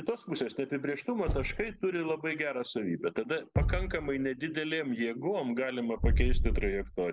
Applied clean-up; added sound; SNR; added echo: none; Thump, thud; 1 dB; none.